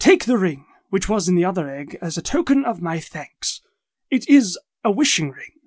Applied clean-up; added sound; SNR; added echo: none; none; none; none.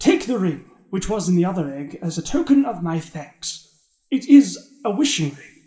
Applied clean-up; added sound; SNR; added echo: none; none; none; reverberation time 0.6 s.